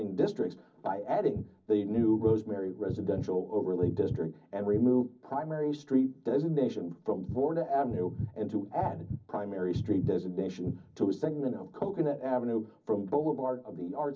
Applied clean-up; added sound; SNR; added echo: none; Bass guitar; 9 dB; reverberation time 0.4 s.